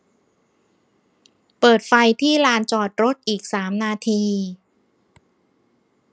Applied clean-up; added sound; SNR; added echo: none; none; none; none.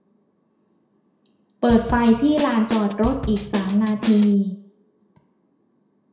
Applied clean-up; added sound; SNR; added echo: none; Drum kit; 9 dB; reverberation time 0.6 s.